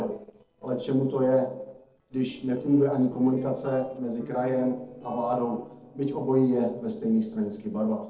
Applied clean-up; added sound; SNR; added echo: neural separator model SepFormer DNS4.